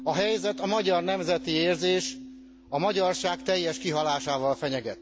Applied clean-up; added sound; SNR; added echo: none; Keyboard (musical); 14 dB; none.